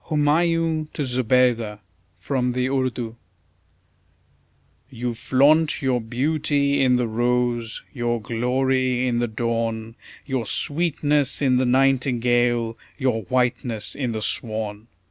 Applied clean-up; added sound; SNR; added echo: none; none; none; none.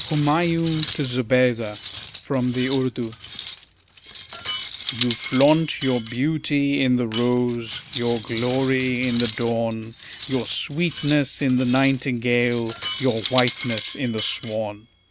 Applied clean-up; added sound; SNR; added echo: none; Cutlery, silverware; 12 dB; none.